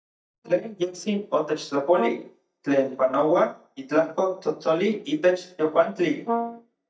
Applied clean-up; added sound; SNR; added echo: neural mask model DeepFilterNet 3.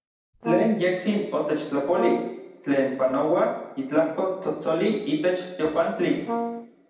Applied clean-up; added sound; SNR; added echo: none; Brass instrument; 6 dB; reverberation time 0.9 s.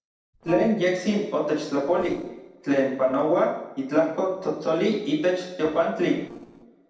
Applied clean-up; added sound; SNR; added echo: neural separator model SepFormer DNS4.